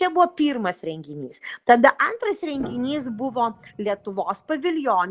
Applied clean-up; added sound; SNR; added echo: none; Piano; 20 dB; none.